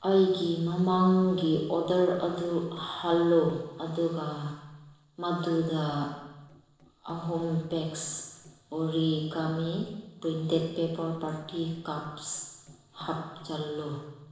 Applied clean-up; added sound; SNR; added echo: neural separator model SepFormer DNS4.